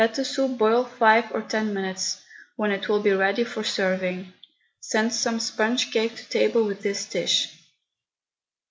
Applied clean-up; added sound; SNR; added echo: none; none; none; none.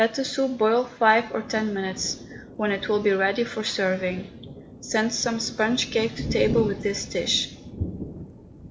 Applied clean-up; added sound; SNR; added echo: none; Thunder; 11 dB; none.